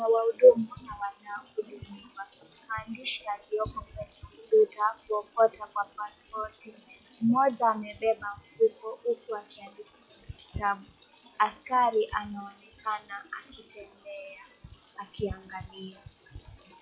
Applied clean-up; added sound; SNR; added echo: classical method log-MMSE.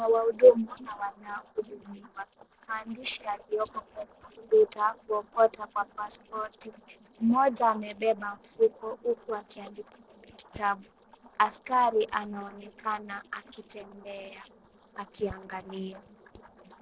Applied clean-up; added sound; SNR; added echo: neural separator model SepFormer DNS4.